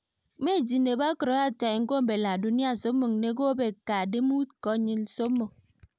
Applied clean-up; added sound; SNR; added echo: none; none; none; none.